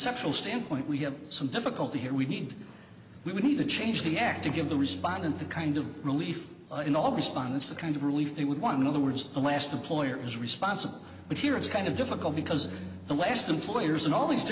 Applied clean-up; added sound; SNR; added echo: none; Bowed string instrument; 17 dB; none.